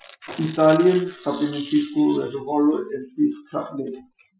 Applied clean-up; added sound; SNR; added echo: classical method Wiener filter.